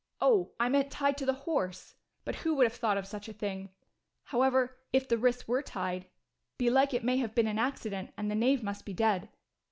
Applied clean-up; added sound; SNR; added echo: none; none; none; none.